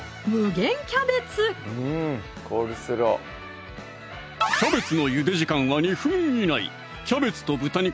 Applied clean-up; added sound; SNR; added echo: none; none; none; none.